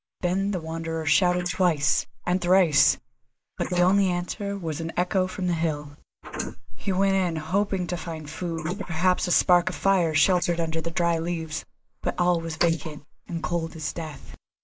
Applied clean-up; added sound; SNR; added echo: neural mask model Resemble Enhance denoiser.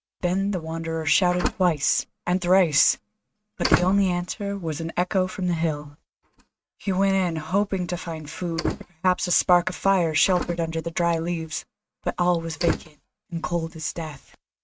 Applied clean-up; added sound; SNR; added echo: neural mask model RNNoise.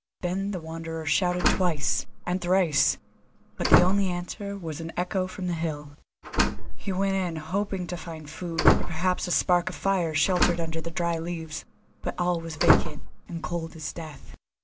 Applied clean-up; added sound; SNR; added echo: none; Slam; -4 dB; none.